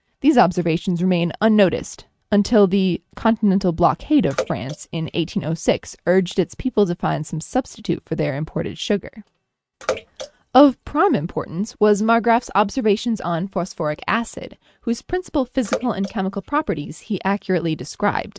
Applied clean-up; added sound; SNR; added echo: neural mask model RNNoise.